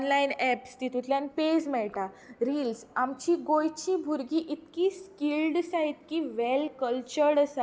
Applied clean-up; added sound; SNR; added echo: none; none; none; none.